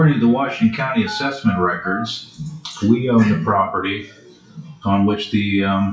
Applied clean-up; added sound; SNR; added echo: classical method WPE with log-MMSE.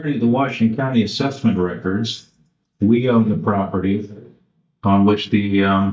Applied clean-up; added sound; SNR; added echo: neural mask model DeepFilterNet 3.